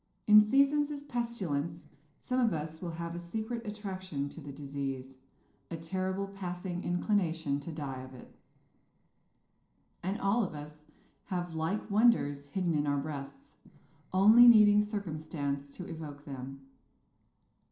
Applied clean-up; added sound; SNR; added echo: neural separator model SepFormer DNS4.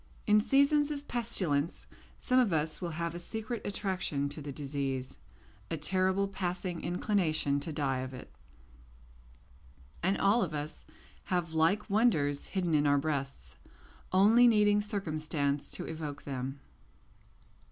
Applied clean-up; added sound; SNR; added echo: none; none; none; none.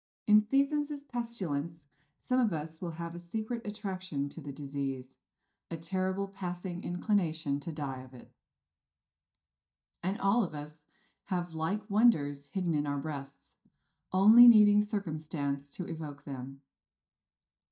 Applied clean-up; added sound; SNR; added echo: neural mask model DeepFilterNet 3.